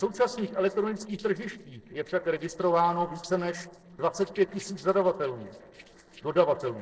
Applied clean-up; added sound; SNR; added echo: neural separator model SepFormer DNS4.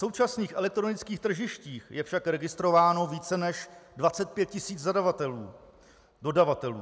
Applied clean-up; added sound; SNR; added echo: none; none; none; none.